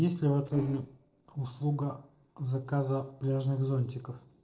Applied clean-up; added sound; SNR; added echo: neural separator model SepFormer DNS4.